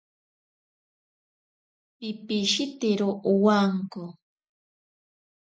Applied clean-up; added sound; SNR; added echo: none; none; none; none.